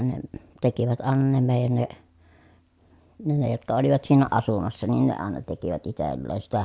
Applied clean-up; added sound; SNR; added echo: none; none; none; none.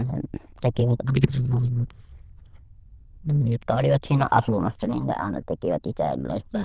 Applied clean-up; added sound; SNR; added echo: neural diffusion model UNIVERSE++.